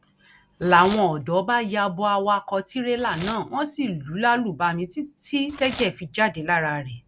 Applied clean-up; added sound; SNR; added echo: none; Packing tape, duct tape / Tearing; 18 dB; none.